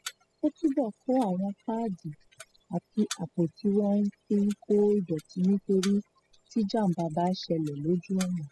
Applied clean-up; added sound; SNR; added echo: classical method spectral subtraction.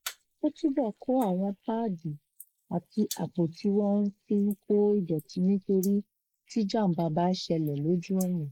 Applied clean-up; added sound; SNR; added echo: neural mask model Resemble Enhance denoiser.